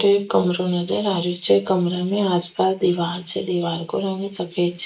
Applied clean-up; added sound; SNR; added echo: neural mask model Resemble Enhance denoiser.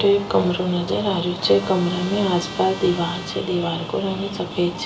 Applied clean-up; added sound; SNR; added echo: none; Trumpet; 18 dB; none.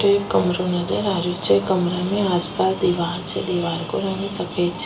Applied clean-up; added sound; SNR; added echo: none; none; none; none.